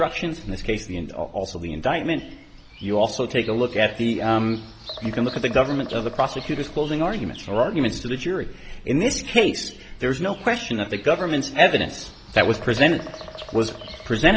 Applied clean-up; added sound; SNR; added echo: none; Bird vocalization, bird call, bird song; 19 dB; none.